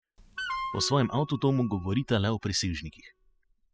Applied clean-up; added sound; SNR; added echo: classical method spectral subtraction.